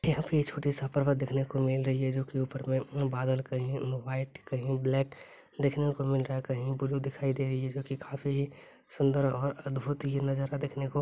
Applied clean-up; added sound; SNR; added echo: none; none; none; none.